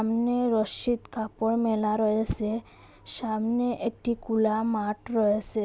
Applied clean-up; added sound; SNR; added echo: none; none; none; none.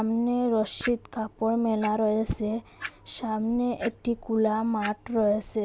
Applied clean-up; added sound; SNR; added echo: none; Clock; 18 dB; none.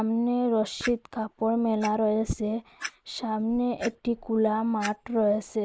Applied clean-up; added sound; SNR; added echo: neural mask model Resemble Enhance denoiser.